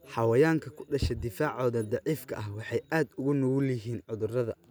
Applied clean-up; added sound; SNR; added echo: none; none; none; none.